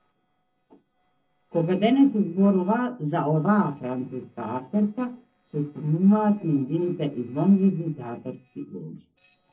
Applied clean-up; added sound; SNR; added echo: neural separator model SepFormer DNS4.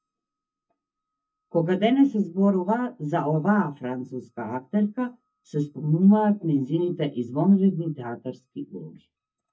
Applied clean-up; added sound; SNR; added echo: neural mask model DeepFilterNet 3.